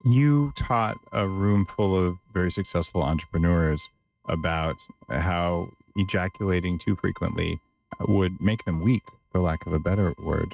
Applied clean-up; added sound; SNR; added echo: neural mask model RNNoise.